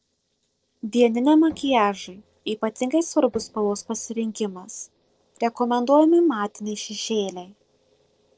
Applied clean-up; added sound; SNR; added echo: neural separator model SepFormer DNS4.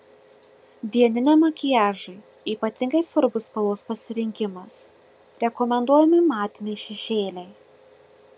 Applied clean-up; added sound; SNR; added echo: none; none; none; none.